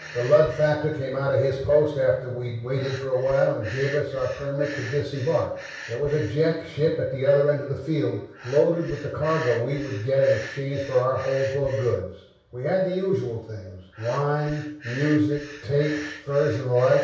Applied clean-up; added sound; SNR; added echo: none; Breathing; 17 dB; reverberation time 0.6 s.